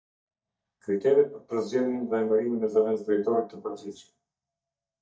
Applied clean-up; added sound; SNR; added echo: neural mask model DeepFilterNet 3.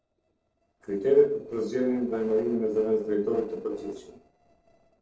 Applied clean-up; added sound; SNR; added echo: neural separator model SepFormer DNS4.